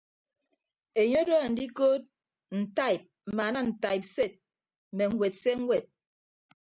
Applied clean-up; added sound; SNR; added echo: none; none; none; none.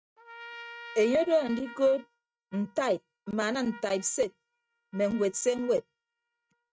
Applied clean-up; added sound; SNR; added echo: neural mask model RNNoise.